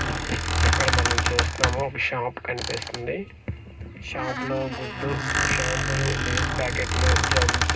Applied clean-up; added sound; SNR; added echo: none; Squeak; -5 dB; reverberation time 0.2 s.